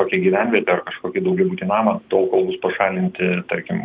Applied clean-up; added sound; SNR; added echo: none; none; none; none.